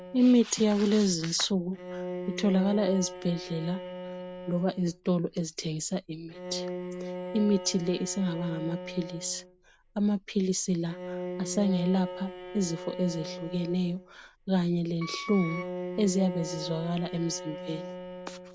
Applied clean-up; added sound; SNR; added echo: none; Wind instrument, woodwind instrument + Bowed string instrument; 11 dB; none.